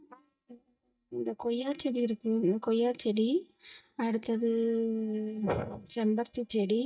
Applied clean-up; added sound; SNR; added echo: neural mask model DeepFilterNet 3.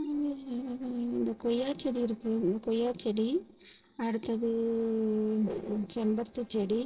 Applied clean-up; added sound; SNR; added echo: neural separator model SepFormer DNS4.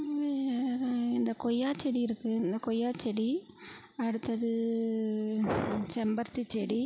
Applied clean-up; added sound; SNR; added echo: none; none; none; none.